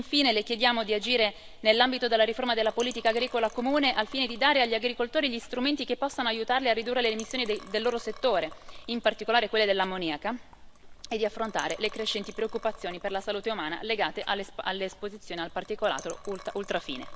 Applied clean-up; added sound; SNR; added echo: none; Liquid; 16 dB; none.